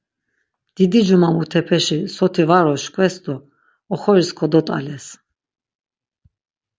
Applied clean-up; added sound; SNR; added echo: none; none; none; none.